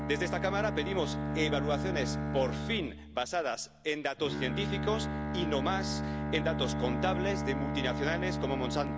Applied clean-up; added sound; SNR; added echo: none; Bowed string instrument; 0 dB; none.